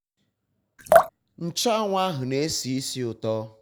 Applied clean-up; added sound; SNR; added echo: none; Drip; -3 dB; none.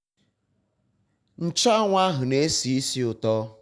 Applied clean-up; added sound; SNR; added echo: none; none; none; none.